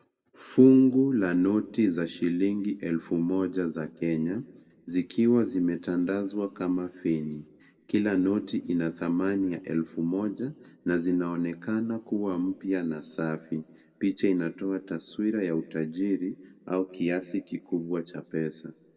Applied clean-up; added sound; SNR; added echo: none; none; none; reverberation time 1.0 s.